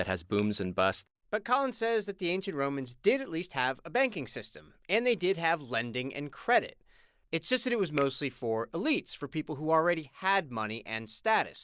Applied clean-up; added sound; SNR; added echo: neural mask model Resemble Enhance denoiser.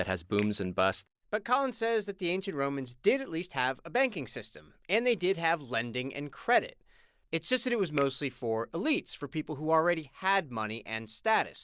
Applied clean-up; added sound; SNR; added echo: none; Finger snapping; 20 dB; none.